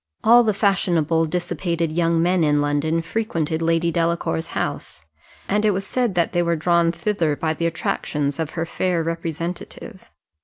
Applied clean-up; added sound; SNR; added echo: none; none; none; none.